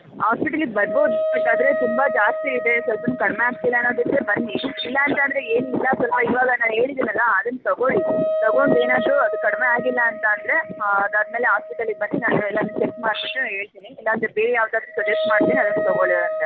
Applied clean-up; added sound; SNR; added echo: none; Wind instrument, woodwind instrument; 6 dB; none.